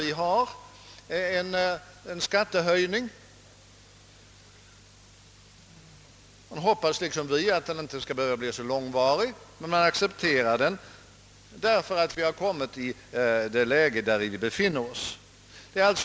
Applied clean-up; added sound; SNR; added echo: none; none; none; none.